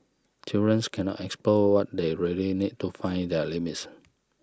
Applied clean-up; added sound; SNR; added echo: none; none; none; none.